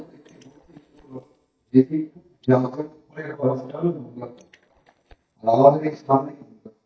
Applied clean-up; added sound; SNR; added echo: neural mask model DeepFilterNet 3.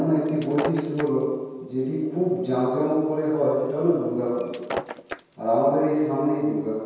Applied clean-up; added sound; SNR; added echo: none; Shatter; 12 dB; reverberation time 1.2 s.